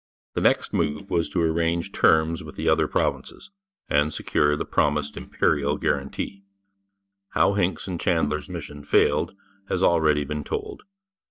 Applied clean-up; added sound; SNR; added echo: neural mask model DeepFilterNet 3.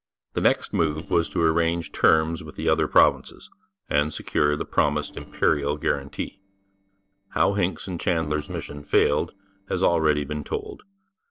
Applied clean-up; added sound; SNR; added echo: neural separator model SepFormer DNS4.